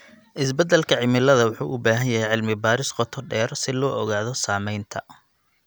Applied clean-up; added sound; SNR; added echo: none; none; none; none.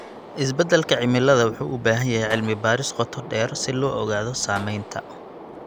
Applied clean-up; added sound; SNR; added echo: none; Gunshot, gunfire; 15 dB; none.